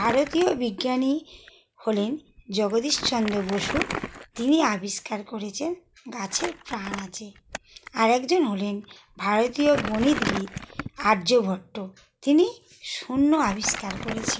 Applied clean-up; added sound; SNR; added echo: none; Crumpling, crinkling; 11 dB; none.